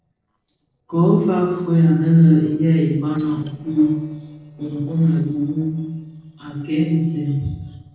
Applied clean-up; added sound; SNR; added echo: neural separator model SepFormer DNS4.